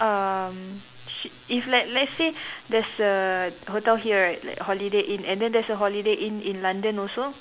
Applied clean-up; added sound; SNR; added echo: none; none; none; none.